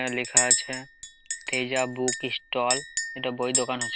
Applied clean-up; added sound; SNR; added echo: none; Chink, clink; -3 dB; none.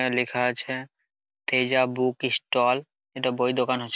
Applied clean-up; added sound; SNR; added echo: none; none; none; none.